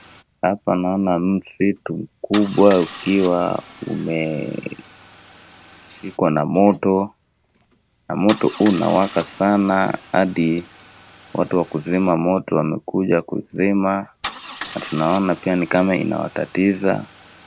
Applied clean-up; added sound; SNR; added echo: none; Idling / Engine starting / Car; 16 dB; none.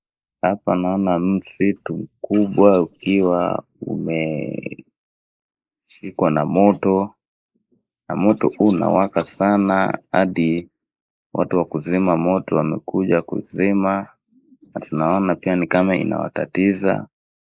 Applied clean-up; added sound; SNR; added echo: neural mask model Resemble Enhance denoiser.